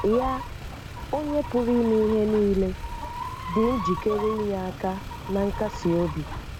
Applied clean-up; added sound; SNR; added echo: none; Chicken, rooster + Motor vehicle (road); 8 dB; none.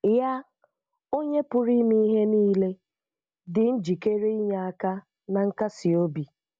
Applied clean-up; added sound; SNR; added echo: none; none; none; none.